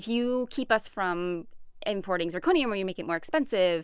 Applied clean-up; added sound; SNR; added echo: none; none; none; none.